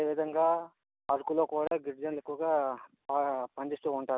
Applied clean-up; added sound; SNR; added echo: none; none; none; none.